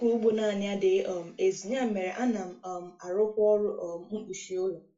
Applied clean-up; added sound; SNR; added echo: none; none; none; reverberation time 0.2 s.